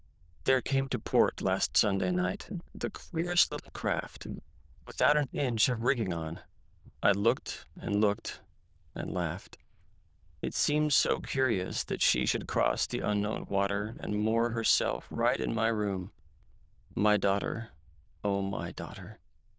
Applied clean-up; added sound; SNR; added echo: neural diffusion model UNIVERSE++.